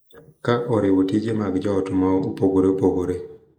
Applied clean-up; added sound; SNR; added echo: neural mask model Resemble Enhance denoiser.